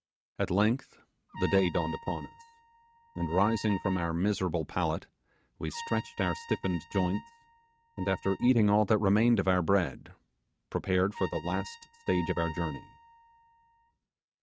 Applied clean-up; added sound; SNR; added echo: neural mask model RNNoise.